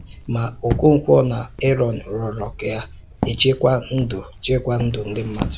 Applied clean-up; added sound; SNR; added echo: none; Walk, footsteps; 11 dB; none.